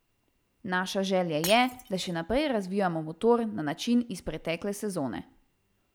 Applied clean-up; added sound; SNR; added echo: none; Shatter; 12 dB; none.